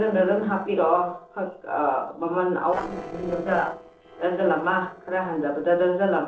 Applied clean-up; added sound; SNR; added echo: neural separator model SepFormer DNS4.